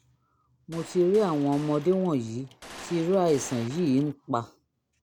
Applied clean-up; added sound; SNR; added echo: none; Gunshot, gunfire; 18 dB; none.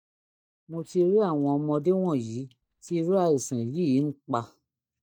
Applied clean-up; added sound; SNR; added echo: neural mask model DeepFilterNet 3.